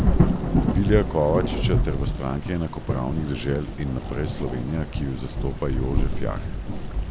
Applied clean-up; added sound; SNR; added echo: none; Thunder / Rain; -3 dB; none.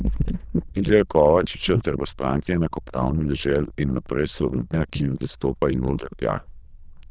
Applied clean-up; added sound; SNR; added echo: neural diffusion model UNIVERSE++.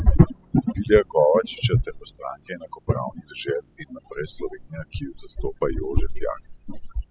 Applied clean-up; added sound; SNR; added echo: classical method spectral subtraction.